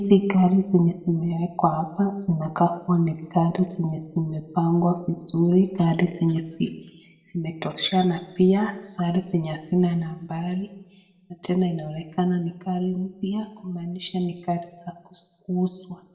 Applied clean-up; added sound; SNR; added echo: none; none; none; reverberation time 0.7 s.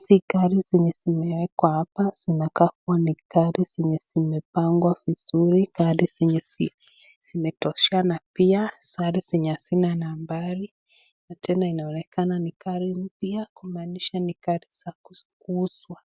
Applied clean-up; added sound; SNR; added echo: none; none; none; none.